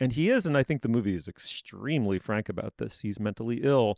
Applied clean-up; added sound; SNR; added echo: none; none; none; none.